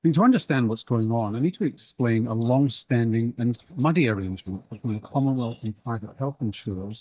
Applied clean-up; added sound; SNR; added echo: neural mask model DeepFilterNet 3.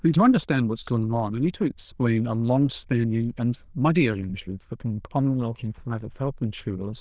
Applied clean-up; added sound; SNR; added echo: neural diffusion model UNIVERSE++.